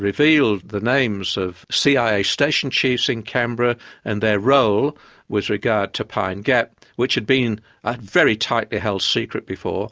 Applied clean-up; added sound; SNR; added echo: none; none; none; none.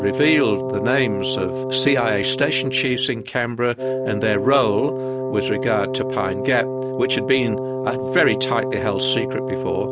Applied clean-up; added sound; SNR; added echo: none; Wind instrument, woodwind instrument; 3 dB; none.